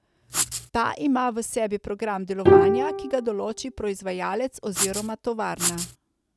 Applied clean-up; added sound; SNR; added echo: none; Writing + Bowed string instrument; -4 dB; none.